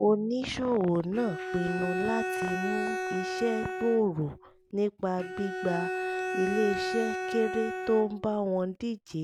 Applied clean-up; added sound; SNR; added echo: none; Bowed string instrument; 4 dB; none.